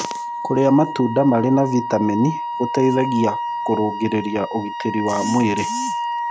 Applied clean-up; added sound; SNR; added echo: none; Wind instrument, woodwind instrument; 6 dB; none.